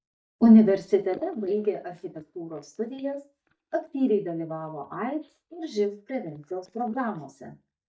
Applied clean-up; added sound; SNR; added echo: neural mask model DeepFilterNet 3.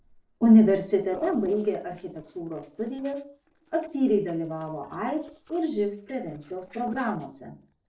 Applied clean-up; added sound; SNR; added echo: neural separator model SepFormer DNS4.